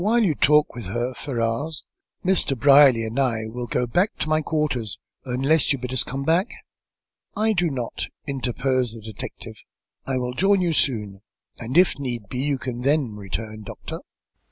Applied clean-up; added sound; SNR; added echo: none; none; none; none.